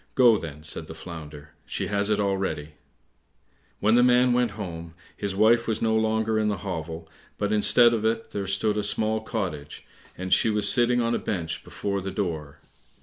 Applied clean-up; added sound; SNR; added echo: none; none; none; none.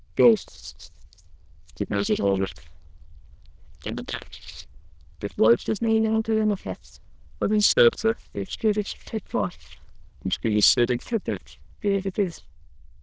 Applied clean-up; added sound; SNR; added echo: neural diffusion model UNIVERSE++.